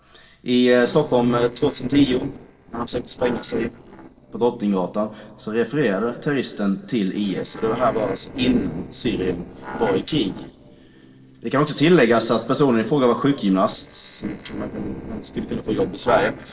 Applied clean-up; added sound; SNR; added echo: neural separator model SepFormer DNS4.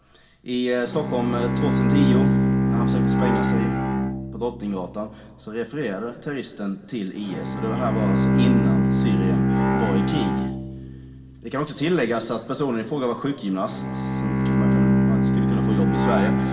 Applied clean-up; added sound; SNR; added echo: none; Bowed string instrument; -5 dB; reverberation time 2.6 s.